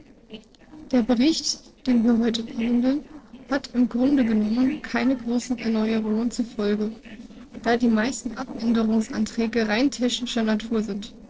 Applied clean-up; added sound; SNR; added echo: neural separator model SepFormer DNS4.